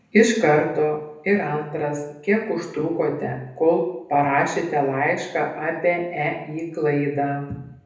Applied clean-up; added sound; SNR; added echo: none; none; none; reverberation time 0.7 s.